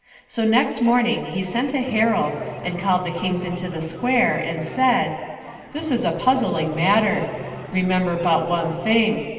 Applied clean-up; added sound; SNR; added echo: none; Race car, auto racing / Engine starting; 15 dB; reverberation time 2.3 s.